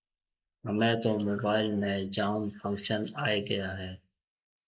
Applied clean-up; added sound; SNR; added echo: neural mask model Resemble Enhance denoiser.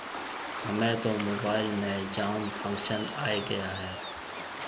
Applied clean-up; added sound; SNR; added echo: none; Waves, surf; 5 dB; none.